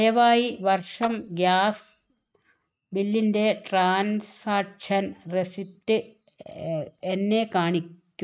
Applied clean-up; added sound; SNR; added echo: neural mask model RNNoise.